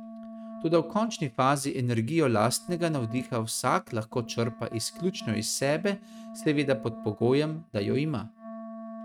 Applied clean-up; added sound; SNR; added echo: neural mask model RNNoise.